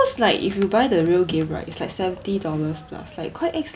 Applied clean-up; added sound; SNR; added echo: none; none; none; none.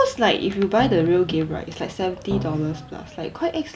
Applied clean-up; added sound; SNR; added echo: none; Drum; 11 dB; none.